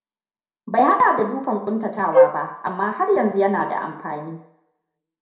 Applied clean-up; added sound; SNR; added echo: none; Wind instrument, woodwind instrument; -3 dB; reverberation time 0.6 s.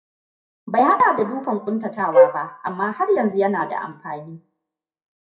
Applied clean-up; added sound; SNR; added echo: classical method WPE with log-MMSE.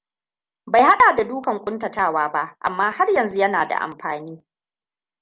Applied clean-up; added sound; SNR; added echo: none; none; none; none.